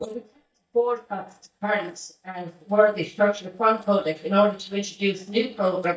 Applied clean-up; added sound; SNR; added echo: neural mask model DeepFilterNet 3.